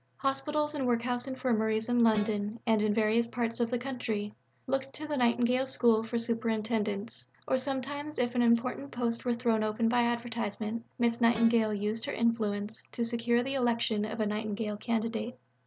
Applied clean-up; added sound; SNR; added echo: none; Guitar; 12 dB; none.